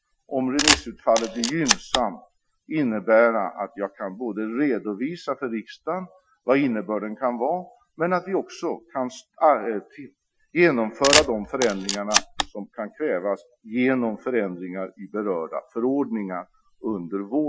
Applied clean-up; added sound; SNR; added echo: classical method Wiener filter.